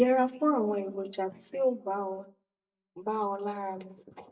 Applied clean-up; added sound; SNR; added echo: neural mask model DeepFilterNet 3.